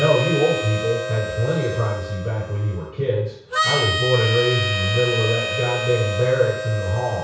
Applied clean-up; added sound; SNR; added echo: none; Harmonica; 5 dB; reverberation time 0.6 s.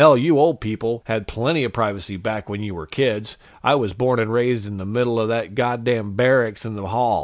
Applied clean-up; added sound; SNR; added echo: none; none; none; none.